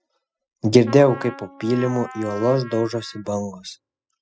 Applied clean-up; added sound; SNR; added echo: classical method spectral subtraction.